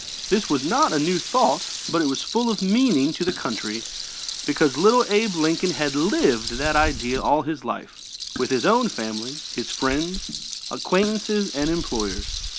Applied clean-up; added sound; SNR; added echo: none; Hiss + Rattle; 9 dB; none.